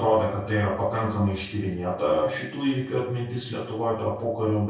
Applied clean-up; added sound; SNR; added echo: none; none; none; reverberation time 0.6 s.